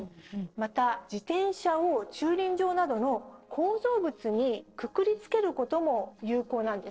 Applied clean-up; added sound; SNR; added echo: neural separator model SepFormer DNS4.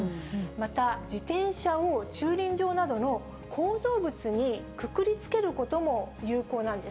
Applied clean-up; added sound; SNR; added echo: none; none; none; none.